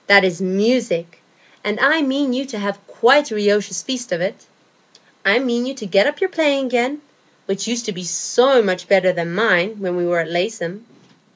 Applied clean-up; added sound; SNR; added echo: none; none; none; none.